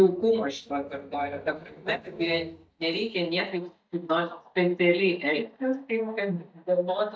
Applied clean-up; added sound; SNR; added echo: neural mask model DeepFilterNet 3.